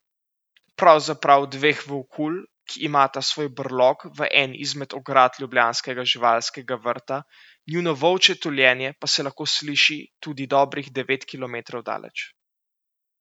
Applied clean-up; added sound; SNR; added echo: none; none; none; none.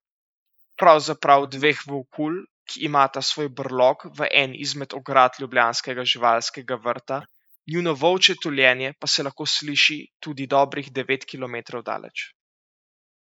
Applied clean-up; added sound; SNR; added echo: neural mask model Resemble Enhance denoiser.